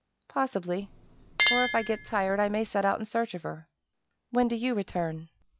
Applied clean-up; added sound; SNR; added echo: none; Chink, clink; 3 dB; none.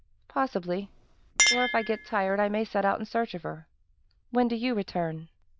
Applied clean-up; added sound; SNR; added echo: neural diffusion model UNIVERSE++.